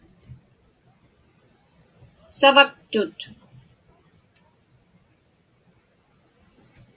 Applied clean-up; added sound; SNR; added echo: none; none; none; none.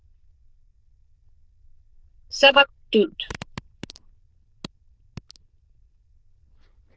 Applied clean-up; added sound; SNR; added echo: neural diffusion model UNIVERSE++.